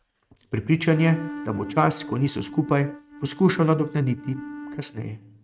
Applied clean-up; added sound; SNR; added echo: neural mask model RNNoise.